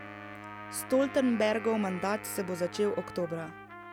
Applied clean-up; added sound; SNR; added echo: none; Wind instrument, woodwind instrument + Trumpet; 12 dB; none.